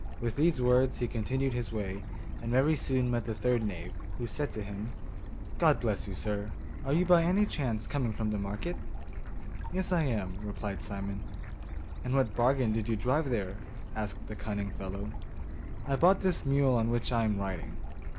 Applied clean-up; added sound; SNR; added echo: none; Stream / Bird; 5 dB; none.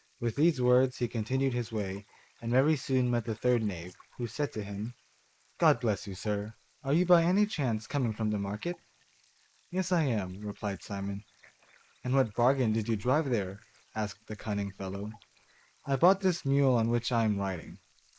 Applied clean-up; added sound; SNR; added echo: neural mask model Resemble Enhance denoiser.